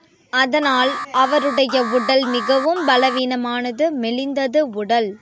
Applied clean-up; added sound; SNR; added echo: none; Alarm; 10 dB; none.